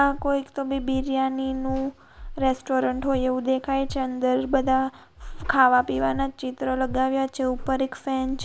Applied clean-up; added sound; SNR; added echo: none; Breathing; 12 dB; none.